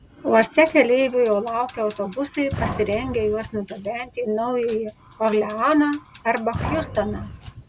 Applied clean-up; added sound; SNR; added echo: none; Fire; 13 dB; none.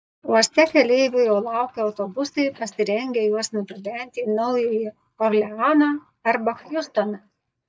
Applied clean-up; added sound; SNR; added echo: neural mask model DeepFilterNet 3.